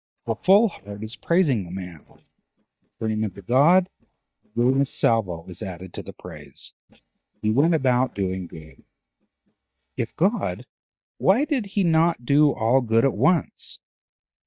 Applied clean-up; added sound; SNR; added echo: neural mask model DeepFilterNet 3.